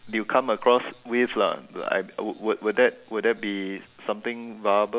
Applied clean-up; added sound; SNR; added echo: none; none; none; none.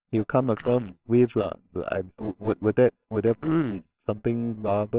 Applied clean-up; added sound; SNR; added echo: neural separator model SepFormer WHAMR!.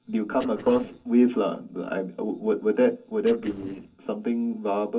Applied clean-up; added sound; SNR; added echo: neural separator model SepFormer DNS4.